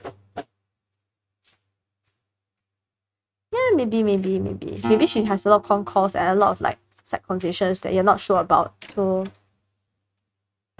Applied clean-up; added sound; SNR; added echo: neural mask model RNNoise.